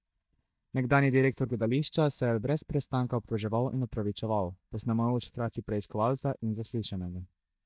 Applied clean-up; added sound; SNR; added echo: neural mask model DeepFilterNet 3.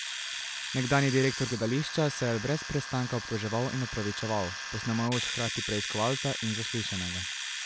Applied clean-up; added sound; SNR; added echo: none; Domestic sounds, home sounds; 5 dB; none.